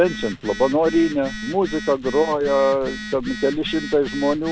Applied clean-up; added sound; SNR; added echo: none; Telephone; 12 dB; none.